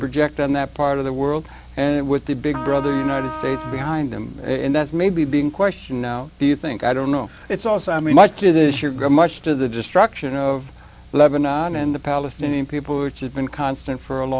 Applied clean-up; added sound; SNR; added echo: none; Trumpet; 11 dB; none.